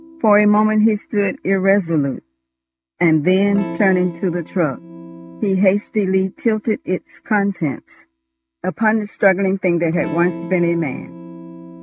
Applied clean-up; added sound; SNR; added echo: neural mask model RNNoise.